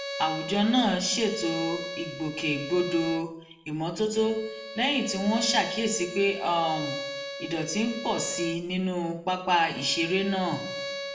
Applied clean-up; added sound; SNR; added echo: none; Bowed string instrument; 9 dB; reverberation time 0.6 s.